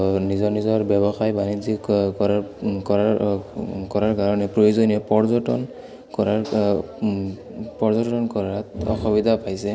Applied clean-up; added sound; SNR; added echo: none; none; none; none.